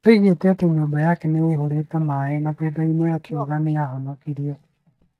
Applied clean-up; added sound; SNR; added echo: neural mask model DeepFilterNet 3.